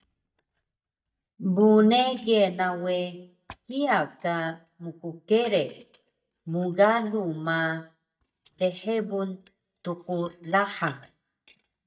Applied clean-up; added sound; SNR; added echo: neural mask model DeepFilterNet 3.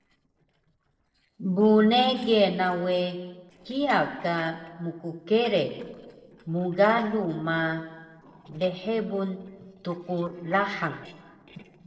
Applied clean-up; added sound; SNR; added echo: neural separator model SepFormer DNS4.